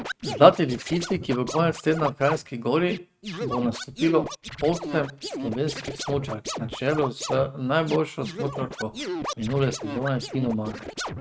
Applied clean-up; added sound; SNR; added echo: neural mask model RNNoise.